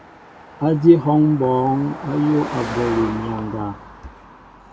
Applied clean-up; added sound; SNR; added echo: none; Car passing by; 13 dB; none.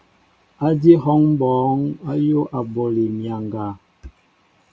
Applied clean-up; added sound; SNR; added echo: none; none; none; none.